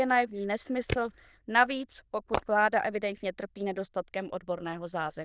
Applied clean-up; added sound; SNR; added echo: neural diffusion model UNIVERSE++.